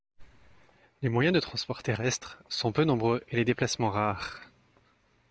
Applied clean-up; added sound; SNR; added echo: none; none; none; none.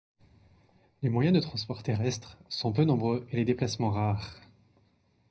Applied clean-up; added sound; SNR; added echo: none; none; none; reverberation time 0.4 s.